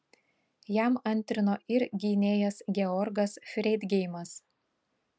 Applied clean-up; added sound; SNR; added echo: none; none; none; none.